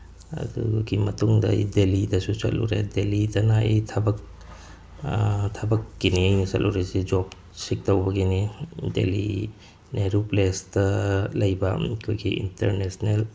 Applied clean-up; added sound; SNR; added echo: none; none; none; none.